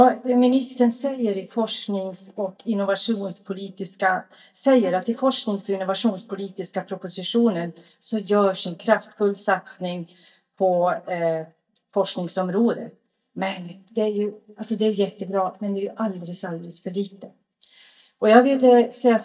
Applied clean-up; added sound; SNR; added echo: neural mask model DeepFilterNet 3.